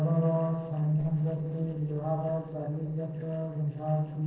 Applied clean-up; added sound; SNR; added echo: neural separator model SepFormer DNS4.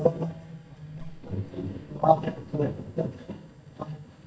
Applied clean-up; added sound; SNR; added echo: neural mask model DeepFilterNet 3.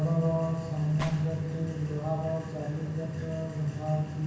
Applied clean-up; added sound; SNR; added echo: none; Gunshot, gunfire; 17 dB; reverberation time 1.1 s.